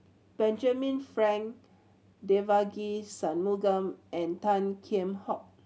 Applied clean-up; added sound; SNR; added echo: none; none; none; none.